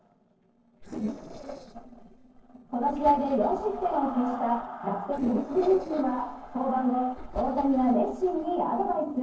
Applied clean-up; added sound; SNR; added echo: neural separator model SepFormer DNS4.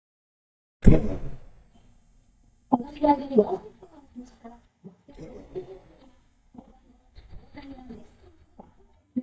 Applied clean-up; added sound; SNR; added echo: neural mask model DeepFilterNet 3.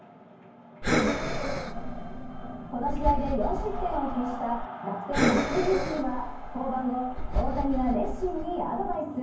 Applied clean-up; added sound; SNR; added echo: none; Breathing; 0 dB; reverberation time 0.9 s.